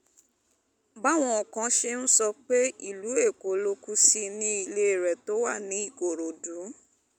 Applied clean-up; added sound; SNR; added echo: none; none; none; none.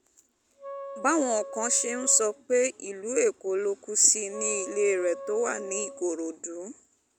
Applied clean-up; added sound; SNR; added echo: none; Wind instrument, woodwind instrument; 13 dB; none.